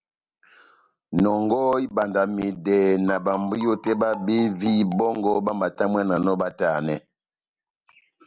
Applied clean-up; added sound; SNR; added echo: none; Marimba, xylophone; 16 dB; none.